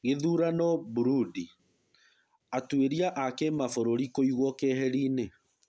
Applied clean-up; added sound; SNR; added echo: none; none; none; none.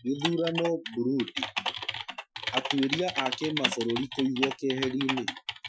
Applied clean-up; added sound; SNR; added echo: classical method Wiener filter.